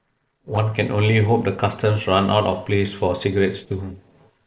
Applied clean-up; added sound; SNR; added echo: neural separator model SepFormer DNS4.